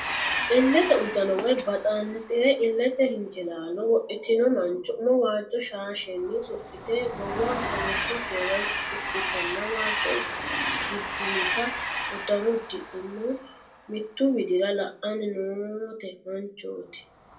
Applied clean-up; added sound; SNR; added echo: none; Train; 6 dB; reverberation time 0.2 s.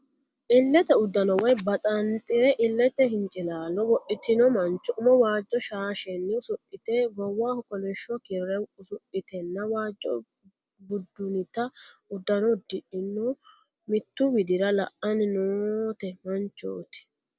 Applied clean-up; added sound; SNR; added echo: none; none; none; none.